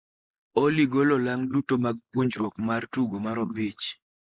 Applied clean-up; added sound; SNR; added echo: neural mask model Resemble Enhance denoiser.